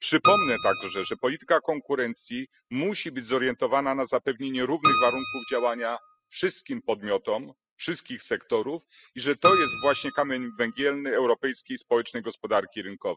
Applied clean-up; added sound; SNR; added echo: classical method spectral subtraction.